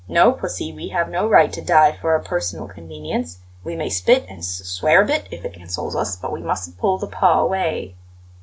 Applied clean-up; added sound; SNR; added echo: none; none; none; none.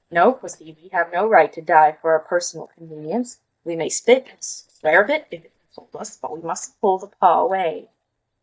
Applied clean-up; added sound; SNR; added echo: neural mask model DeepFilterNet 3.